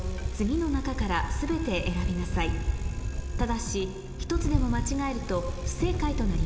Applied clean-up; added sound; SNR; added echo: none; Bicycle; 1 dB; none.